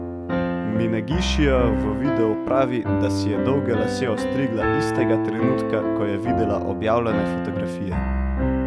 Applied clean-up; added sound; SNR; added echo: none; Piano; -2 dB; none.